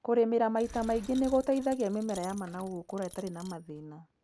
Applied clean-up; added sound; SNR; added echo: none; Boom + Coin (dropping); 18 dB; none.